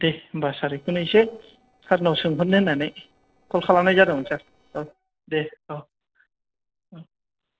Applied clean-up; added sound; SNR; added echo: neural separator model SepFormer DNS4.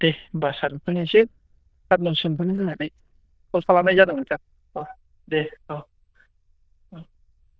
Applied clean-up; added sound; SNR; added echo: neural diffusion model UNIVERSE++.